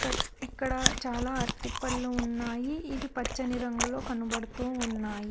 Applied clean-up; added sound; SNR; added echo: none; Chewing, mastication; 2 dB; none.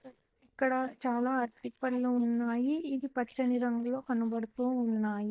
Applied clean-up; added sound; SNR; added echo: neural mask model DeepFilterNet 3.